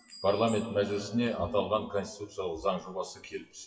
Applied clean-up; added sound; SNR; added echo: classical method WPE with log-MMSE.